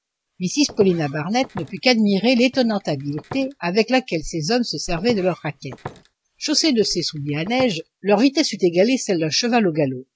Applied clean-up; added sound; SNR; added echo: none; Walk, footsteps; 20 dB; none.